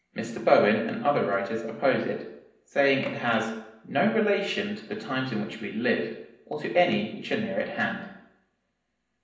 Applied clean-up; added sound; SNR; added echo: none; none; none; reverberation time 0.8 s.